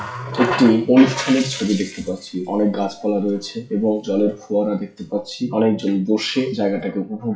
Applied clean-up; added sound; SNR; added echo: classical method WPE with log-MMSE.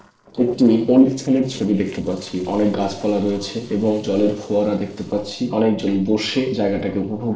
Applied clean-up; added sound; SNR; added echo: neural separator model SepFormer DNS4.